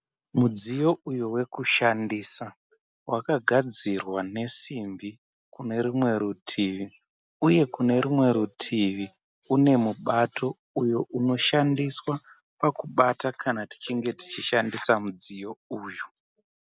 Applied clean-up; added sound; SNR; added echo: none; none; none; none.